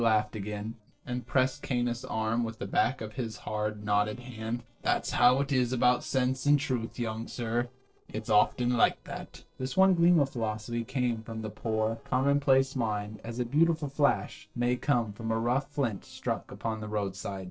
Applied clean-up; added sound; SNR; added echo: neural separator model SepFormer DNS4.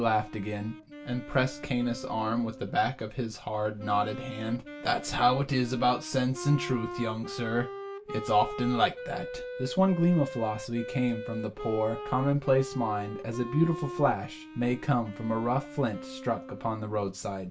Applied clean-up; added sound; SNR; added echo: none; Wind instrument, woodwind instrument; 12 dB; reverberation time 0.2 s.